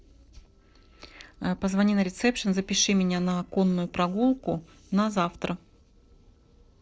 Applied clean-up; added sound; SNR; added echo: neural separator model SepFormer DNS4.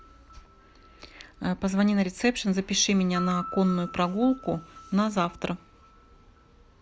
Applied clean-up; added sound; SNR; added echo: none; Piano; 17 dB; none.